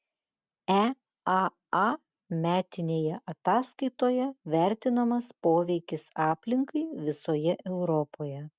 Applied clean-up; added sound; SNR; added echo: none; none; none; none.